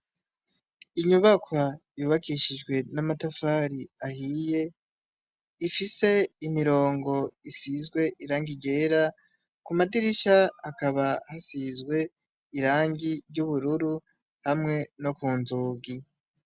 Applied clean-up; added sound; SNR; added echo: none; none; none; none.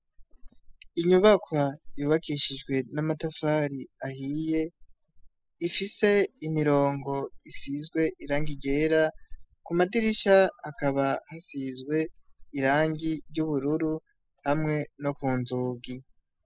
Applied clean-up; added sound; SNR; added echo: classical method spectral subtraction.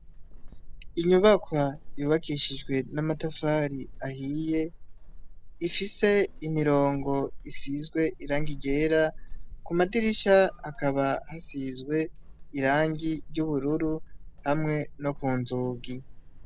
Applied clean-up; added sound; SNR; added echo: none; Squeak / Walk, footsteps; 10 dB; none.